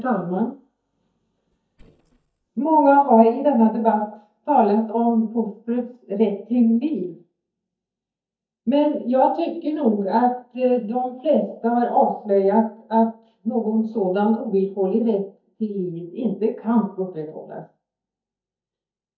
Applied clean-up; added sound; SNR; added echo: neural mask model DeepFilterNet 3.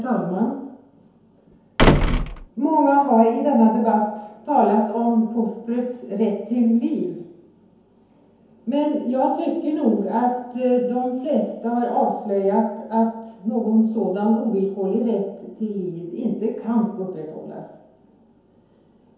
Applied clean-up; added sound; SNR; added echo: none; Slam; -1 dB; reverberation time 0.9 s.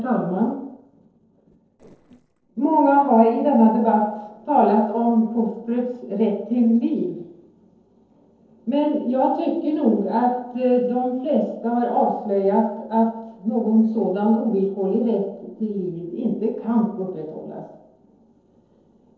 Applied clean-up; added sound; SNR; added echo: neural separator model SepFormer DNS4.